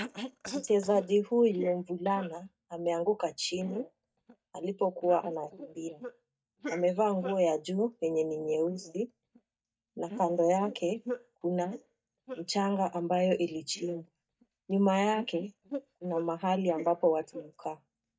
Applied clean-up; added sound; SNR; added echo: neural mask model DeepFilterNet 3.